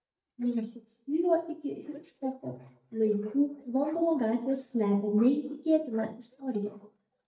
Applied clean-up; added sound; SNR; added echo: neural mask model DeepFilterNet 3.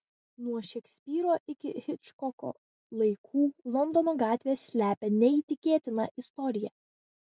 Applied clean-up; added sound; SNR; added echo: none; none; none; none.